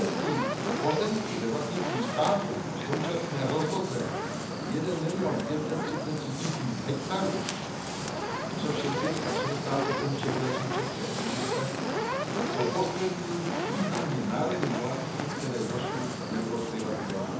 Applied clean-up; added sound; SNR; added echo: none; Fire; 0 dB; reverberation time 1.0 s.